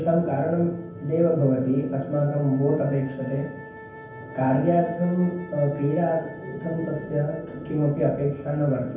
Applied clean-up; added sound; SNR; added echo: none; Wind instrument, woodwind instrument; 19 dB; reverberation time 0.7 s.